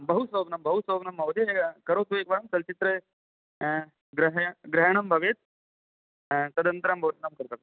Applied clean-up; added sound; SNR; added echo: none; none; none; none.